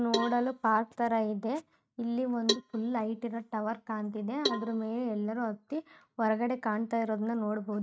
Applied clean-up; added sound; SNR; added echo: neural mask model RNNoise.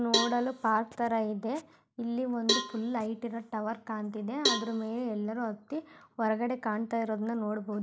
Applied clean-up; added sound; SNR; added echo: none; Cowbell; 4 dB; none.